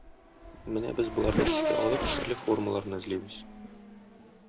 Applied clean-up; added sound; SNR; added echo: none; Race car, auto racing / Accelerating, revving, vroom; 1 dB; none.